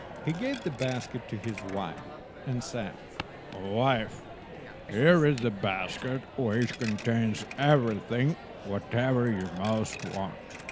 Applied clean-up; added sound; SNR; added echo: none; Walk, footsteps + Coin (dropping); 13 dB; none.